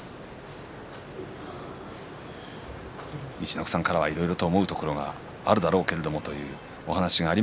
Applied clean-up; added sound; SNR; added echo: none; none; none; none.